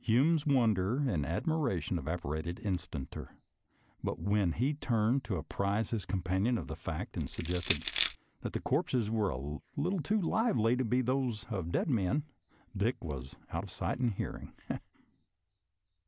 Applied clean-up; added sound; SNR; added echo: none; Crushing; -2 dB; none.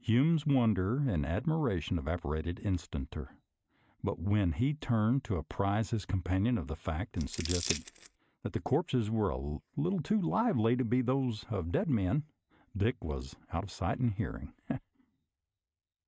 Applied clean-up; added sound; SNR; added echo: neural mask model RNNoise.